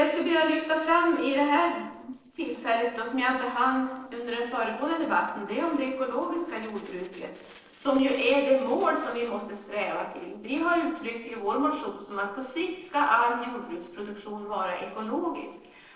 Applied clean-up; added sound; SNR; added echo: neural separator model SepFormer DNS4.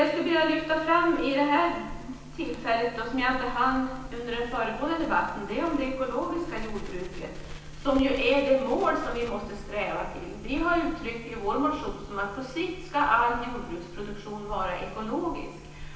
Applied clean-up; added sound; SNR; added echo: none; Crackle; 12 dB; reverberation time 0.9 s.